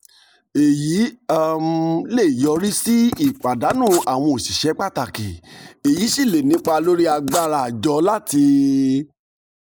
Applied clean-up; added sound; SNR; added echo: neural mask model Resemble Enhance denoiser.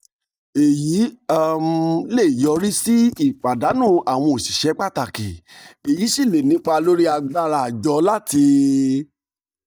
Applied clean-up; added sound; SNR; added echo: neural mask model DeepFilterNet 3.